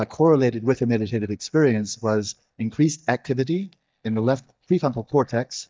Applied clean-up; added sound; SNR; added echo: neural mask model DeepFilterNet 3.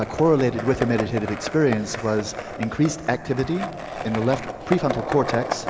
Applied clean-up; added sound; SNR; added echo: none; Skateboard; 7 dB; none.